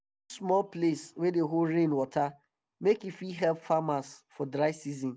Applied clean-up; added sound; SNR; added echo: none; none; none; none.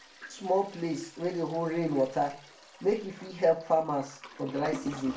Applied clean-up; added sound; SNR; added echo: none; Toilet flush; 15 dB; reverberation time 0.3 s.